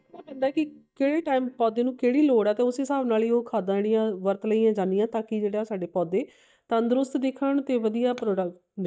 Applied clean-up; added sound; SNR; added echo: neural mask model DeepFilterNet 3.